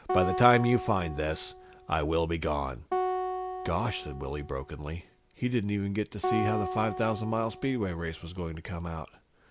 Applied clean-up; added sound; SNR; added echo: none; Acoustic guitar; 6 dB; none.